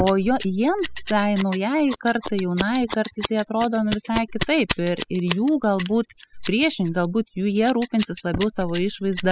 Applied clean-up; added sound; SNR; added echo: classical method spectral subtraction.